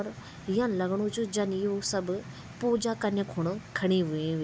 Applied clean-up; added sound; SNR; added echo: none; none; none; none.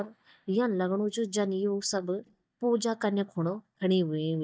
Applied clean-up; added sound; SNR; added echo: neural mask model DeepFilterNet 3.